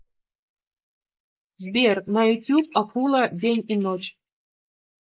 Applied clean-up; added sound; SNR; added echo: neural mask model Resemble Enhance denoiser.